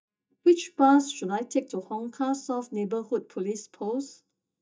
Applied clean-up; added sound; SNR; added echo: neural mask model DeepFilterNet 3.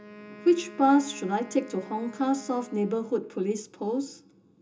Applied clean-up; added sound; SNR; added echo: none; Wind instrument, woodwind instrument; 20 dB; reverberation time 0.2 s.